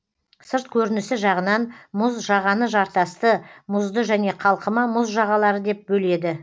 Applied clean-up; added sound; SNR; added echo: none; none; none; none.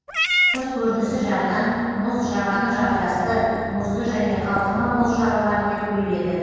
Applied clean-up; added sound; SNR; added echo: none; Meow / Purr; 7 dB; reverberation time 2.1 s.